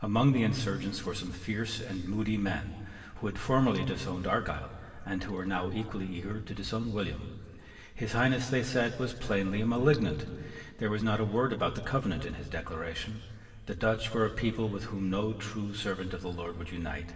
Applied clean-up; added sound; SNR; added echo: none; none; none; reverberation time 2.6 s.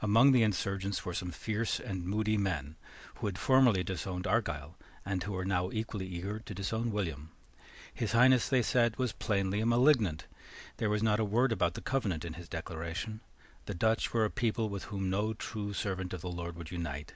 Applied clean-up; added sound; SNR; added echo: none; none; none; none.